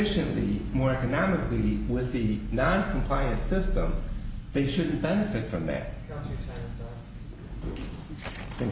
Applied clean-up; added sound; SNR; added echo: none; none; none; none.